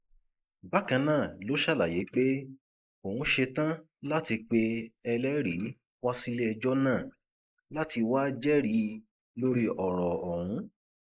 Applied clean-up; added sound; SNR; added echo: neural mask model Resemble Enhance denoiser.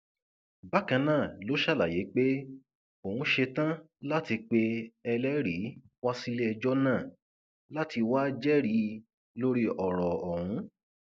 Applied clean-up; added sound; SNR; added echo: none; none; none; none.